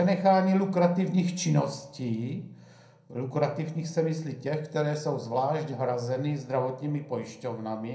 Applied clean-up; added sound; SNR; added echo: none; none; none; reverberation time 0.6 s.